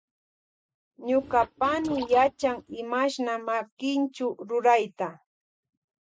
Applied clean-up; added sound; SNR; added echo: neural mask model RNNoise.